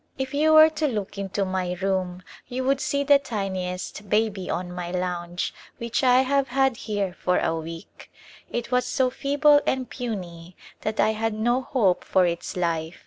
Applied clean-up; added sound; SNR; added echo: none; none; none; none.